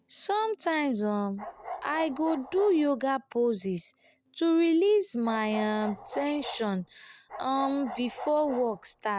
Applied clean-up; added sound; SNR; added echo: none; Bark; 13 dB; none.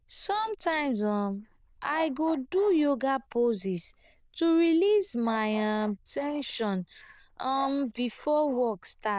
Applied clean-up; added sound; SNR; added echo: neural diffusion model UNIVERSE++.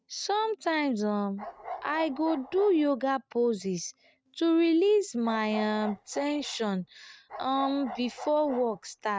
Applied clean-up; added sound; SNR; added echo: neural mask model RNNoise.